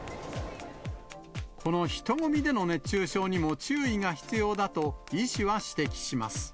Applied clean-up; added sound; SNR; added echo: none; Tap; 20 dB; none.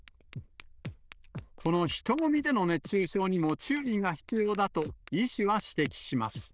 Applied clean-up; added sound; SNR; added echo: neural diffusion model UNIVERSE++.